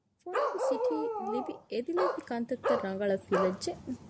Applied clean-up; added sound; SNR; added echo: none; Bark; -1 dB; none.